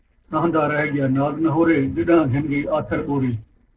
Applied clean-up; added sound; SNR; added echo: neural separator model SepFormer DNS4.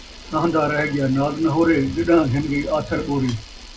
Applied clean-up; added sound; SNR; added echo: none; Camera; 19 dB; reverberation time 0.2 s.